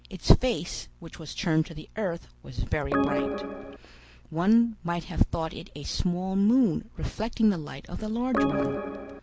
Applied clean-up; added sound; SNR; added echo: none; Organ; 1 dB; none.